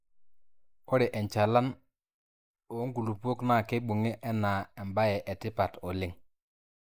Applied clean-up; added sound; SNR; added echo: neural mask model Resemble Enhance denoiser.